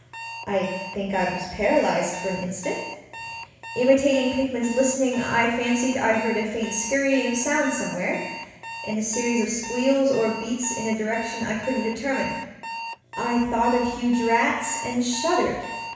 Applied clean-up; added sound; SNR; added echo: none; Alarm; 12 dB; reverberation time 1.1 s.